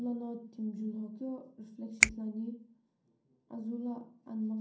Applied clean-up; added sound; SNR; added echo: none; Finger snapping; -5 dB; reverberation time 0.6 s.